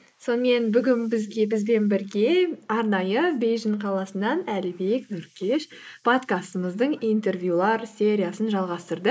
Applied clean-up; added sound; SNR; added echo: neural mask model Resemble Enhance denoiser.